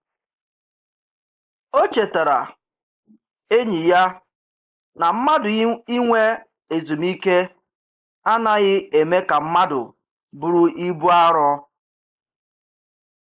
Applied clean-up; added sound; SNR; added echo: neural mask model Resemble Enhance denoiser.